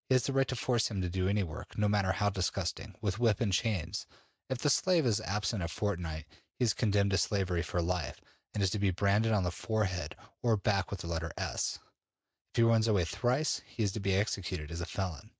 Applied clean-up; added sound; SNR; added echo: none; none; none; none.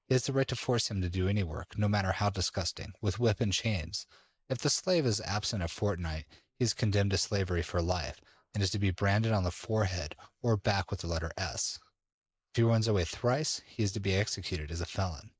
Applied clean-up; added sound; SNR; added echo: neural mask model Resemble Enhance denoiser.